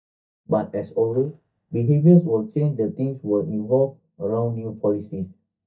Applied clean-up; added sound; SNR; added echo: neural mask model DeepFilterNet 3.